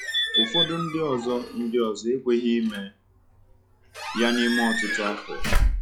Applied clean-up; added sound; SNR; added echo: classical method log-MMSE.